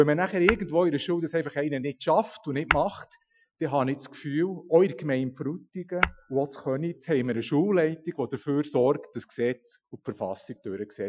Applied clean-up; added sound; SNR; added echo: classical method Wiener filter.